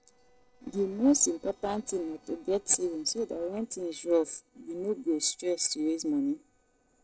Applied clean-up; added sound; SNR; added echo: neural separator model SepFormer DNS4.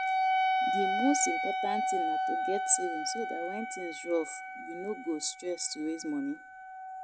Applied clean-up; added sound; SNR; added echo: none; Wind instrument, woodwind instrument; -2 dB; none.